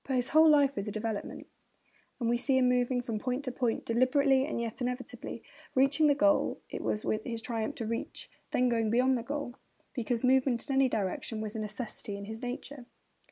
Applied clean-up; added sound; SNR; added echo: none; none; none; none.